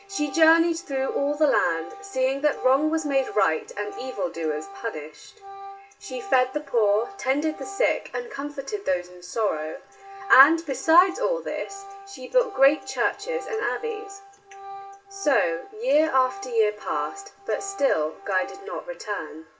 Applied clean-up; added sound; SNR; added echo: none; Organ; 16 dB; reverberation time 0.1 s.